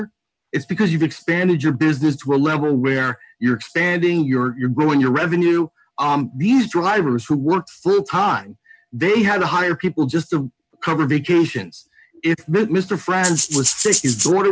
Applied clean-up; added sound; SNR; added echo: none; Rattle (instrument); 2 dB; none.